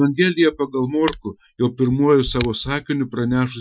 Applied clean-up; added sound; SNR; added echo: classical method Wiener filter.